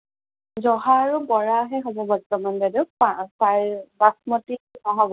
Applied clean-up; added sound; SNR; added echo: none; none; none; none.